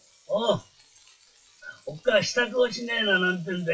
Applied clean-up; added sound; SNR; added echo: classical method WPE with log-MMSE.